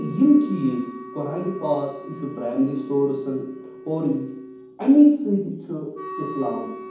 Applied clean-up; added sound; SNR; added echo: none; Wind instrument, woodwind instrument; 16 dB; reverberation time 1.2 s.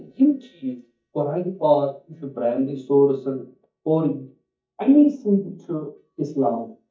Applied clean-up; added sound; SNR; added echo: neural mask model DeepFilterNet 3.